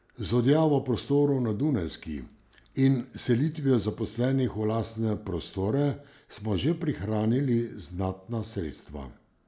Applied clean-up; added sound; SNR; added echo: none; none; none; none.